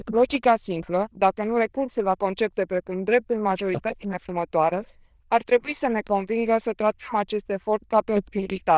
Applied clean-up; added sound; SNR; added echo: neural diffusion model UNIVERSE++.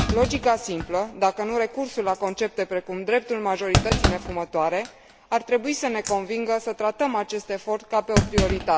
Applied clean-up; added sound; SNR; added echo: none; Thump, thud; 4 dB; none.